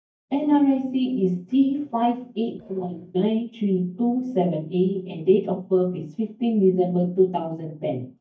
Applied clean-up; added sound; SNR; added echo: neural mask model DeepFilterNet 3.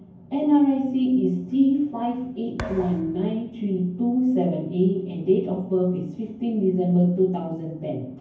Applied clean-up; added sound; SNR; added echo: none; Thump, thud; 14 dB; reverberation time 0.9 s.